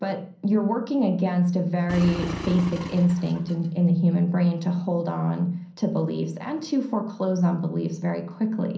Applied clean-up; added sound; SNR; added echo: none; Engine; 11 dB; reverberation time 0.6 s.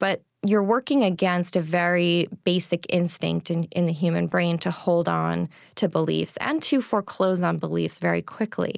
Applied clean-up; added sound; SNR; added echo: none; none; none; none.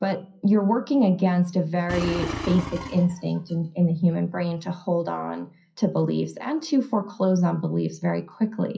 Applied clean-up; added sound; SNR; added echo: classical method WPE with log-MMSE.